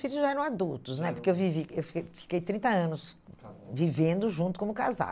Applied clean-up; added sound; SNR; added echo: none; none; none; none.